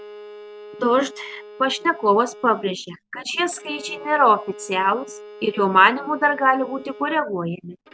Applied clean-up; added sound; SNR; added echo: none; Bowed string instrument; 19 dB; none.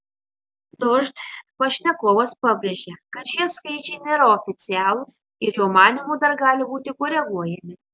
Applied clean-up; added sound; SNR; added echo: none; none; none; none.